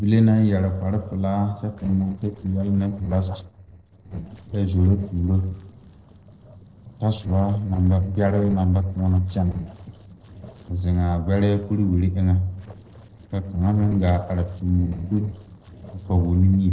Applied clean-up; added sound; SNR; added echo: neural separator model SepFormer DNS4.